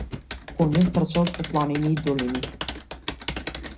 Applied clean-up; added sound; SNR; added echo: none; Computer keyboard; 8 dB; reverberation time 0.4 s.